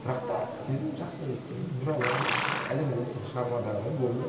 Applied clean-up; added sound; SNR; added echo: none; Livestock, farm animals, working animals; 5 dB; reverberation time 2.6 s.